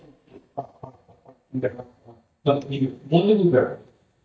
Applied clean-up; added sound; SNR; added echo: neural mask model DeepFilterNet 3.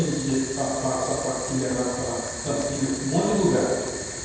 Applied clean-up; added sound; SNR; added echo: none; Boiling; 7 dB; reverberation time 1.2 s.